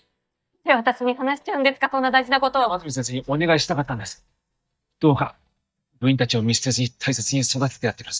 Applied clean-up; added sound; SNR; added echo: neural mask model DeepFilterNet 3.